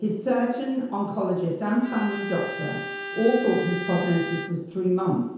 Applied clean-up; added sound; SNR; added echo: none; Bowed string instrument; 9 dB; reverberation time 0.9 s.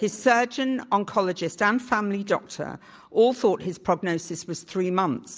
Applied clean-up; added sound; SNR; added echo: none; none; none; none.